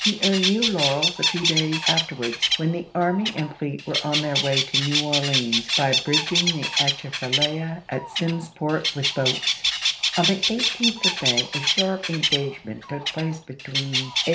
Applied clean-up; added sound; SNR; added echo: none; Bird; -1 dB; none.